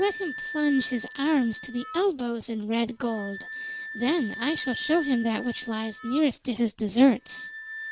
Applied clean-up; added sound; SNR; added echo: none; Wind instrument, woodwind instrument; 12 dB; none.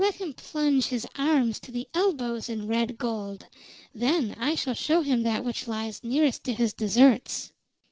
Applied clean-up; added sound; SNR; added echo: none; none; none; none.